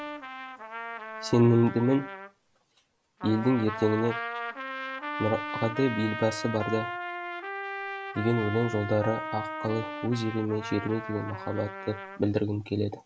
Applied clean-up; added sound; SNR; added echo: none; Trumpet; 8 dB; none.